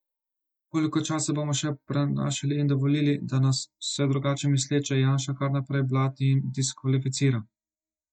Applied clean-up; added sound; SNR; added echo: neural mask model DeepFilterNet 3.